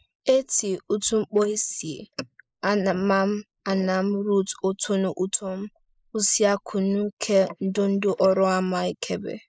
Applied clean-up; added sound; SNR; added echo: neural mask model Resemble Enhance denoiser.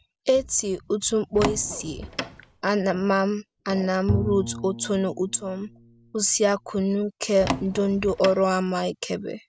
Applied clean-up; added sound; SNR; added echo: none; Door + Bowed string instrument; 8 dB; none.